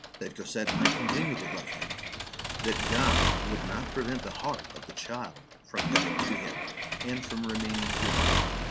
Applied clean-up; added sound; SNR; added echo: none; Accelerating, revving, vroom / Mechanisms; -5 dB; none.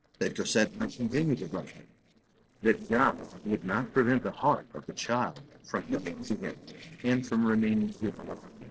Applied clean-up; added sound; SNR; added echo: neural separator model SepFormer DNS4.